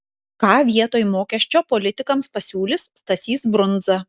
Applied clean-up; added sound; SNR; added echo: none; none; none; none.